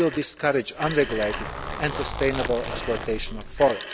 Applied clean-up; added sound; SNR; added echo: none; Telephone + Zipper (clothing); 7 dB; none.